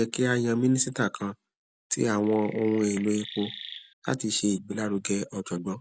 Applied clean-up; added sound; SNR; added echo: none; Chirp, tweet; 15 dB; none.